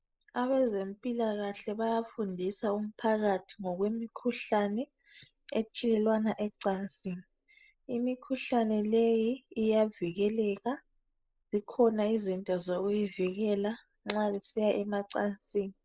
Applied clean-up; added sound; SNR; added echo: neural mask model Resemble Enhance denoiser.